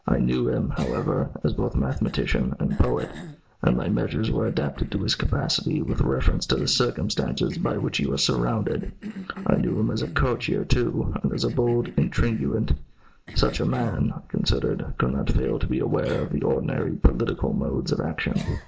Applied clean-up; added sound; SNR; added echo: none; Cough; 19 dB; reverberation time 0.4 s.